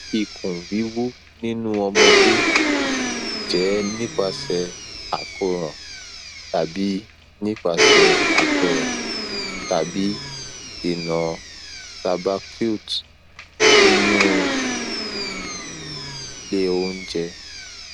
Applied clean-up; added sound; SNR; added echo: none; Domestic sounds, home sounds; -3 dB; none.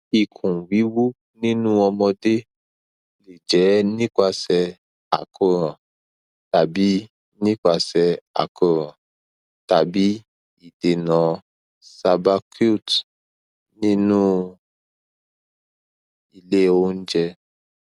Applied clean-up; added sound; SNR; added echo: none; none; none; none.